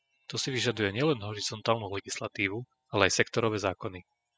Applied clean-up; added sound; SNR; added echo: classical method spectral subtraction.